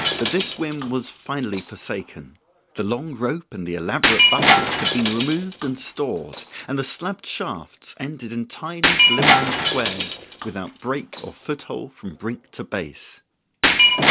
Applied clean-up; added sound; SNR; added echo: none; Shatter; -4 dB; none.